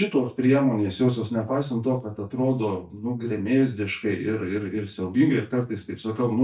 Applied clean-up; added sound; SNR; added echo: neural mask model DeepFilterNet 3.